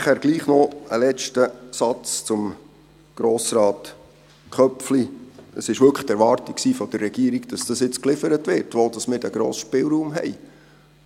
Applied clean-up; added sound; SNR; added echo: none; none; none; none.